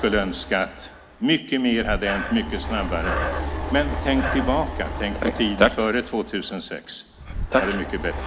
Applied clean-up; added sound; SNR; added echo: none; Breathing; 5 dB; none.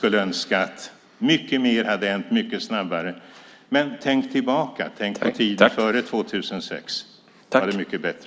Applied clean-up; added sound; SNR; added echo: none; none; none; none.